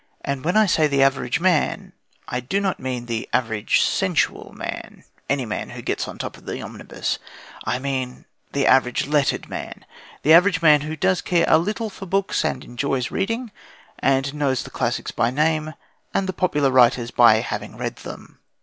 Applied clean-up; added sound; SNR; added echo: none; none; none; none.